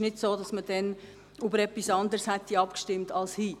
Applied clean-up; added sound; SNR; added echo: none; none; none; none.